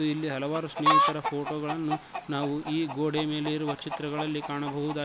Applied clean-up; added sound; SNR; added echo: none; Chicken, rooster; 1 dB; none.